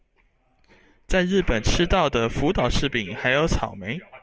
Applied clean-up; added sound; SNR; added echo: none; none; none; none.